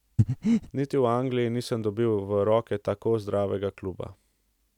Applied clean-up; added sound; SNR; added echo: none; Breathing; -4 dB; none.